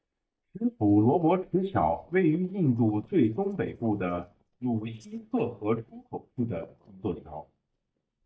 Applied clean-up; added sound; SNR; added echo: neural mask model DeepFilterNet 3.